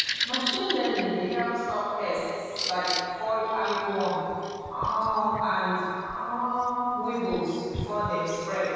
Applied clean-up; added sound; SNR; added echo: none; Bird vocalization, bird call, bird song; 9 dB; reverberation time 2.2 s.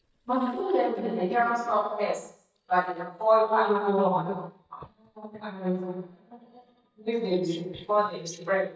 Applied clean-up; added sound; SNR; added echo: neural mask model DeepFilterNet 3.